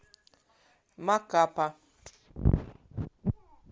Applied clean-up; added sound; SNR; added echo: none; none; none; none.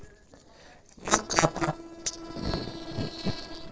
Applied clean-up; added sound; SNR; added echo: neural separator model SepFormer DNS4.